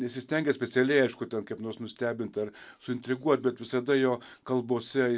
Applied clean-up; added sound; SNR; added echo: none; none; none; none.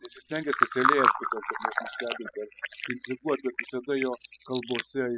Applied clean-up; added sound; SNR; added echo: classical method spectral subtraction.